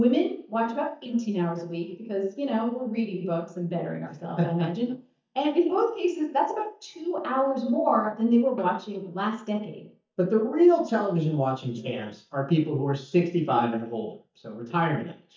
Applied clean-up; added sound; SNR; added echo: neural mask model DeepFilterNet 3.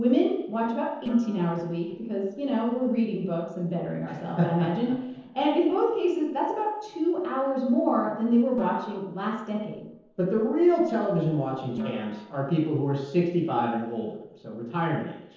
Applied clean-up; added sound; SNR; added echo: neural separator model SepFormer DNS4.